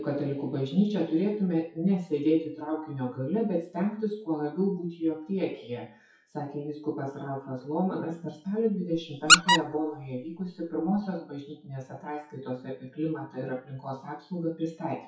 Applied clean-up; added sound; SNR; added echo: classical method WPE with log-MMSE.